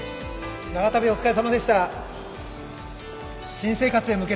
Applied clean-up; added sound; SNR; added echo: none; none; none; none.